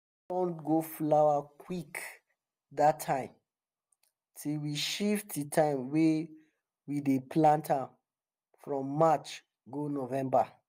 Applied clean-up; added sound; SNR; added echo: none; none; none; none.